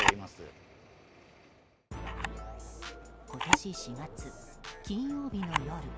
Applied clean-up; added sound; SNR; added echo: none; Camera; -4 dB; none.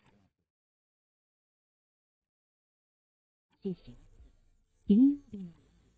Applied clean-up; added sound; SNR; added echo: neural mask model DeepFilterNet 3.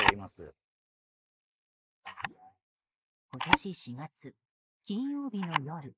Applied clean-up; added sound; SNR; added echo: neural mask model Resemble Enhance denoiser.